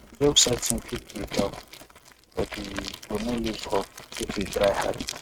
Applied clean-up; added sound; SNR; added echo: neural mask model RNNoise.